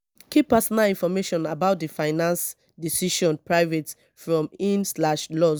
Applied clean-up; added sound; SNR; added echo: none; none; none; none.